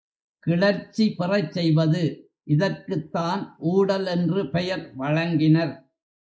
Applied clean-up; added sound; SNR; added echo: neural mask model Resemble Enhance denoiser.